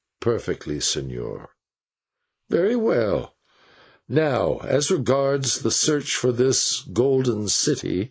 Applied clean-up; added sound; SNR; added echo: neural mask model Resemble Enhance denoiser.